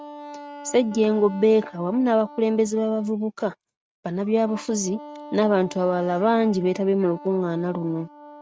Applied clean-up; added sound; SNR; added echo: neural mask model RNNoise.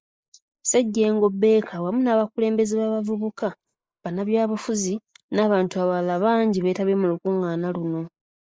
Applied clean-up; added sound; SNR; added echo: neural mask model Resemble Enhance denoiser.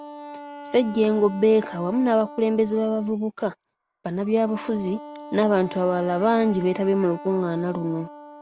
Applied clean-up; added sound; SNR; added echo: none; Wind instrument, woodwind instrument; 16 dB; none.